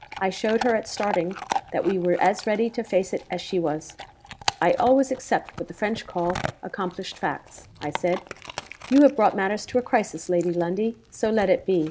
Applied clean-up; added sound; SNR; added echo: none; Chewing, mastication / Dog; 13 dB; none.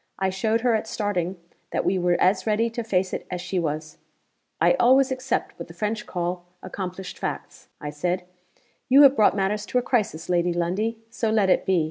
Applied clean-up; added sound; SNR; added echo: none; none; none; none.